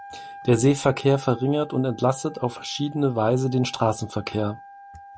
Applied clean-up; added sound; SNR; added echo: none; Wind instrument, woodwind instrument; 19 dB; none.